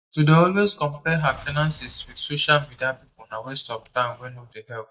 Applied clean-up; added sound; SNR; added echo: neural mask model DeepFilterNet 3.